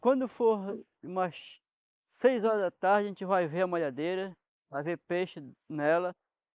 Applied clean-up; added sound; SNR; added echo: neural mask model Resemble Enhance denoiser.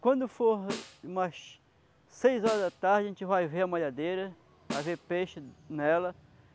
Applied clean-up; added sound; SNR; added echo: none; Snare drum; 14 dB; none.